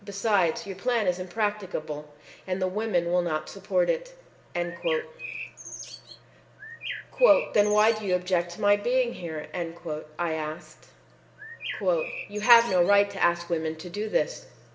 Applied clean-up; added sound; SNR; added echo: none; Bird; 12 dB; reverberation time 0.9 s.